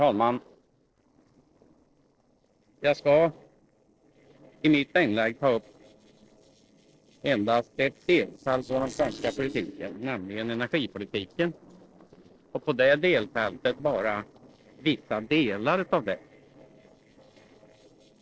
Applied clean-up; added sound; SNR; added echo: neural separator model SepFormer DNS4.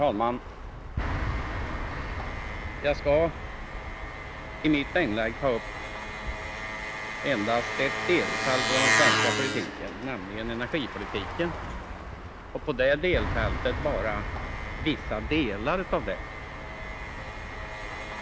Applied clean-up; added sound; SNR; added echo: none; Engine; 1 dB; none.